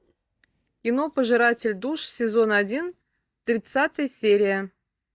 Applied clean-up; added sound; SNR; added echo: neural mask model DeepFilterNet 3.